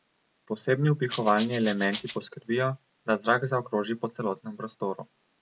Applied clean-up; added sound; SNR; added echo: none; Rattle (instrument); 11 dB; none.